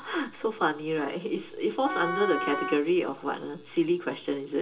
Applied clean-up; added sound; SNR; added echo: none; Wind instrument, woodwind instrument; 6 dB; reverberation time 0.2 s.